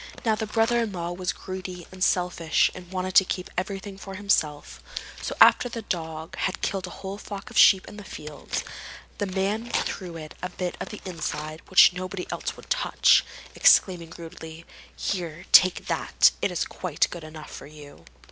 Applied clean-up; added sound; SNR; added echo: none; Tearing; 16 dB; none.